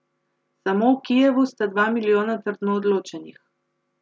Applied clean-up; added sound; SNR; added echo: none; none; none; none.